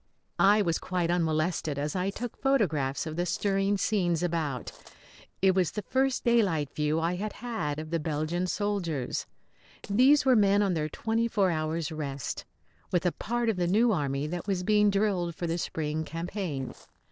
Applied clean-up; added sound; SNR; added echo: neural separator model SepFormer DNS4.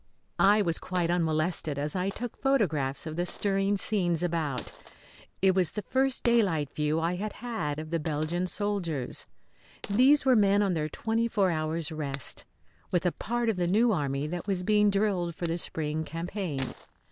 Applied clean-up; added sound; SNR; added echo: none; Coin (dropping); 16 dB; none.